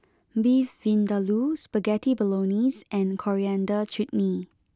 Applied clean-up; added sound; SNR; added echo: none; none; none; none.